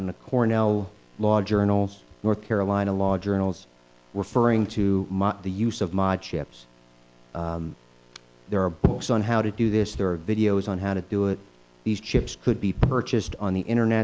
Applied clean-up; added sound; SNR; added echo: none; none; none; none.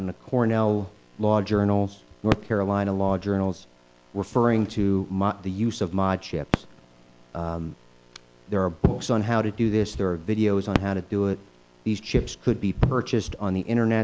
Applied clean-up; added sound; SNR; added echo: none; Fireworks; 14 dB; none.